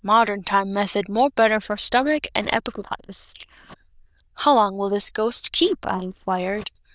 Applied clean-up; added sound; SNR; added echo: neural diffusion model UNIVERSE++.